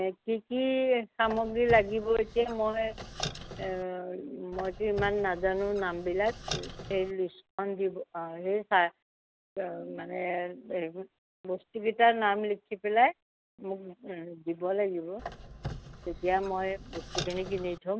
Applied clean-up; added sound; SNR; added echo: none; Squeak; 10 dB; none.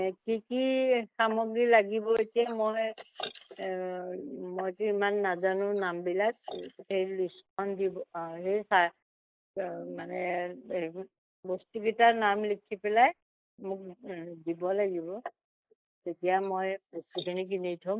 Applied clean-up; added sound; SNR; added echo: neural mask model Resemble Enhance denoiser.